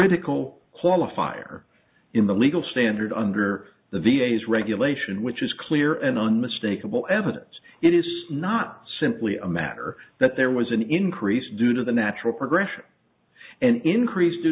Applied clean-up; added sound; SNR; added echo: none; none; none; none.